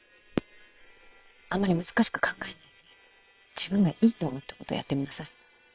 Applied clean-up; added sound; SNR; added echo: neural separator model SepFormer WHAM!.